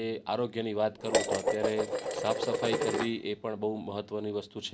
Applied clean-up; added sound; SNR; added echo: none; Dishes, pots, and pans; -1 dB; none.